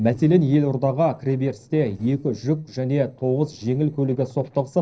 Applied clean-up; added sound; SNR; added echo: neural separator model SepFormer DNS4.